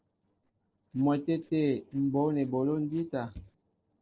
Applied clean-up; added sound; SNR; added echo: neural separator model SepFormer DNS4.